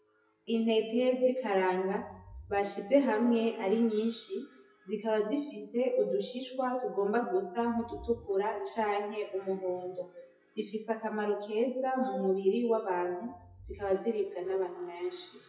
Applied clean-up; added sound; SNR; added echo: classical method WPE with log-MMSE.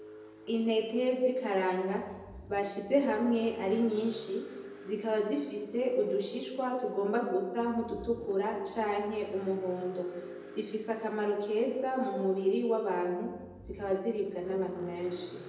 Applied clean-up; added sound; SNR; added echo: none; Car; 17 dB; reverberation time 1.0 s.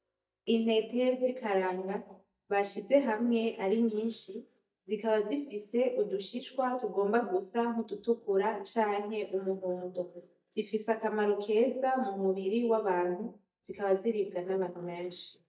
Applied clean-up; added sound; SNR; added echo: neural mask model DeepFilterNet 3.